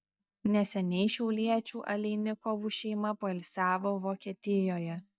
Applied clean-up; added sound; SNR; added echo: neural mask model DeepFilterNet 3.